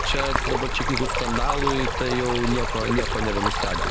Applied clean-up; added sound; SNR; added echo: none; Stream; -2 dB; none.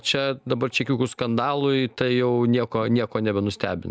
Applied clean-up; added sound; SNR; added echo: none; none; none; none.